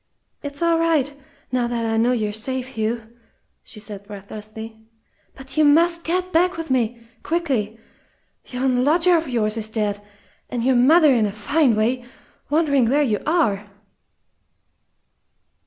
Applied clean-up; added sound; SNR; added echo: none; none; none; none.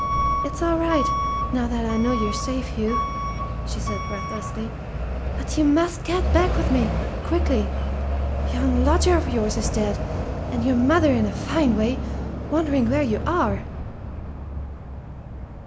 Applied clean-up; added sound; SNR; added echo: none; Alarm / Truck; 1 dB; none.